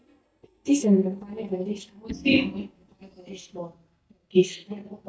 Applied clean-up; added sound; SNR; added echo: neural mask model DeepFilterNet 3.